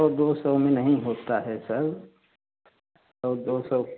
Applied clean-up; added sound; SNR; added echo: none; none; none; none.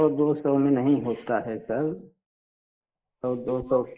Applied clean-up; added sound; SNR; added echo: neural mask model Resemble Enhance denoiser.